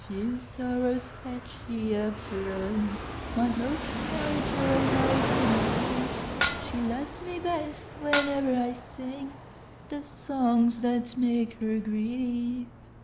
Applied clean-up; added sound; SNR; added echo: none; Fixed-wing aircraft, airplane + Dishes, pots, and pans; 3 dB; none.